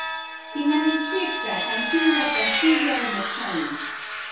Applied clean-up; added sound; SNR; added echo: none; Vehicle; 1 dB; reverberation time 0.6 s.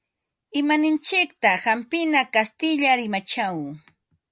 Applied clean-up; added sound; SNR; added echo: none; none; none; none.